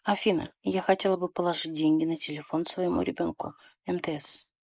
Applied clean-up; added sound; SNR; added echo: neural mask model Resemble Enhance denoiser.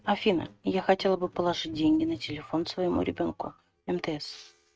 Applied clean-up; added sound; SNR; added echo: neural mask model RNNoise.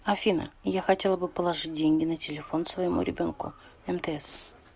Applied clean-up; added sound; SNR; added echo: none; none; none; none.